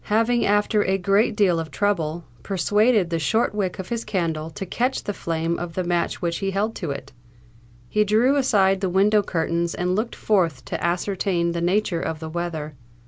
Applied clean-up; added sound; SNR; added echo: none; none; none; none.